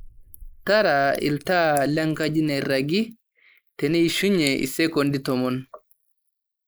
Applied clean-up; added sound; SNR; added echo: neural mask model Resemble Enhance denoiser.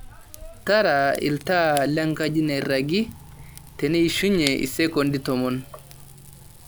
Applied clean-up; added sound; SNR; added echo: none; Fire / Rain; 16 dB; none.